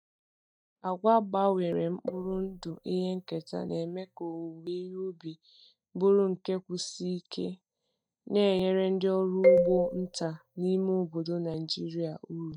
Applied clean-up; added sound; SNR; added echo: neural mask model DeepFilterNet 3.